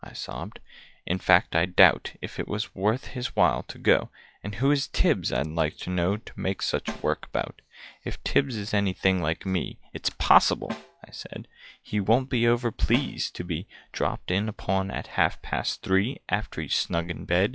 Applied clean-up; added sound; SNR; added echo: classical method log-MMSE.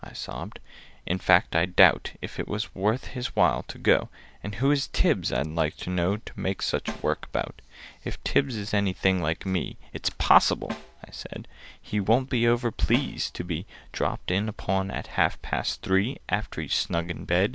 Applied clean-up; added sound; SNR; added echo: none; Snare drum; 16 dB; none.